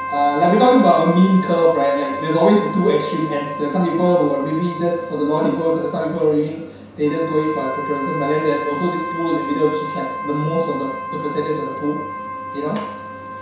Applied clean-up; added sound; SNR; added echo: none; Wind instrument, woodwind instrument; 9 dB; reverberation time 0.7 s.